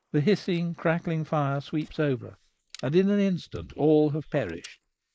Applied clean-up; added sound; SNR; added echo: neural mask model Resemble Enhance denoiser.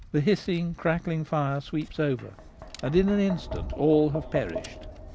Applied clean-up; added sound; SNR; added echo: none; Tap; 12 dB; none.